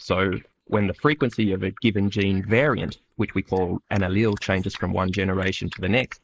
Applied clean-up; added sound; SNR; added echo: neural mask model Resemble Enhance denoiser.